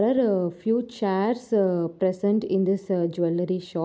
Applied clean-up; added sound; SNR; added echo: none; none; none; none.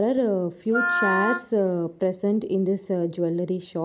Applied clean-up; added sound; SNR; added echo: none; Wind instrument, woodwind instrument; 3 dB; none.